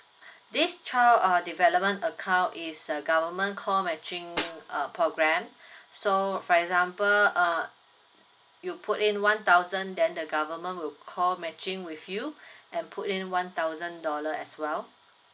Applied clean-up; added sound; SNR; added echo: none; Snare drum; 11 dB; none.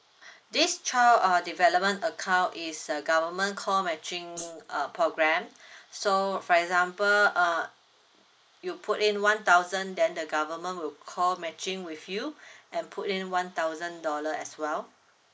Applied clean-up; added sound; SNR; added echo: neural mask model Resemble Enhance denoiser.